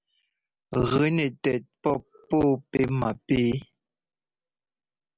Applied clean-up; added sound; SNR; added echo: none; none; none; none.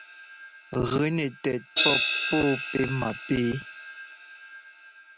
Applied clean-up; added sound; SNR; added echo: none; Crash cymbal; 1 dB; none.